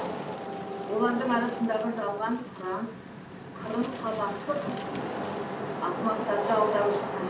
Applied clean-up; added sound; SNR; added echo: none; Wind / Rain; 4 dB; reverberation time 0.3 s.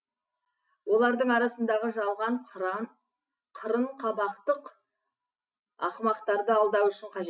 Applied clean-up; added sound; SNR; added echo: none; none; none; none.